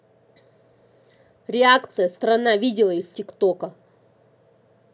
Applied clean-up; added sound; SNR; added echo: none; none; none; none.